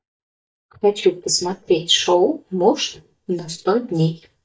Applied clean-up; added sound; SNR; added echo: neural mask model DeepFilterNet 3.